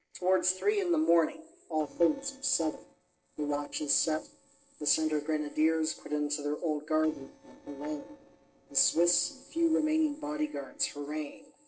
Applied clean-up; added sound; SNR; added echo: neural separator model SepFormer DNS4.